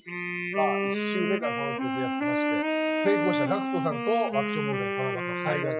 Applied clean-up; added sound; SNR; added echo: classical method Wiener filter.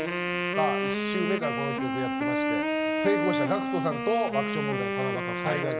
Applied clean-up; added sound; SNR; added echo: none; Wind instrument, woodwind instrument; -3 dB; none.